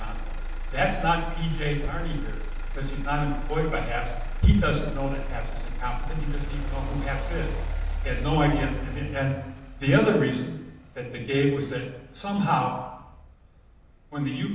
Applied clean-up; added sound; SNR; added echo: none; Motor vehicle (road); 3 dB; reverberation time 0.8 s.